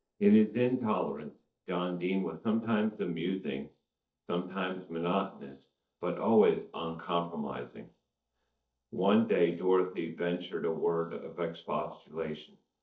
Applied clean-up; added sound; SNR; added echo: neural mask model DeepFilterNet 3.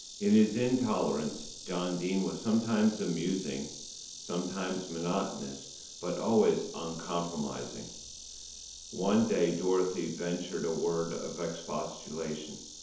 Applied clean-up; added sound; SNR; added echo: none; Insect; 14 dB; reverberation time 2.2 s.